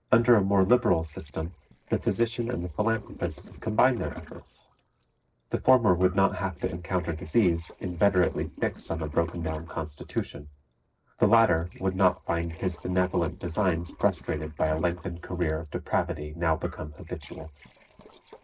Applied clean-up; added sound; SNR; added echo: neural separator model SepFormer DNS4.